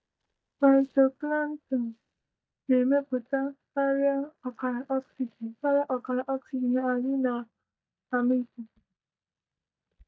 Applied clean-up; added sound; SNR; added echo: neural mask model DeepFilterNet 3.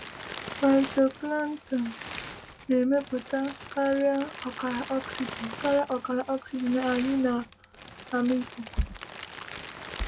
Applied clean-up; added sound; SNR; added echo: none; Crumpling, crinkling; 12 dB; none.